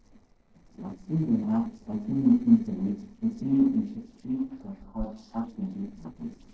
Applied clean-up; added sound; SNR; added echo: neural separator model SepFormer DNS4.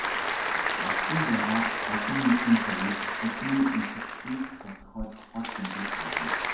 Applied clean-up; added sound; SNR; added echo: none; Applause / Crowd; 0 dB; reverberation time 0.8 s.